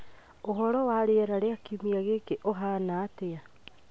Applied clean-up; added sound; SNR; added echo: none; none; none; none.